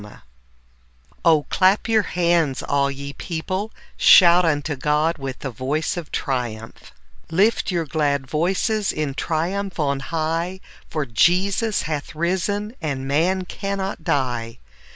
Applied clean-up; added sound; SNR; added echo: none; none; none; none.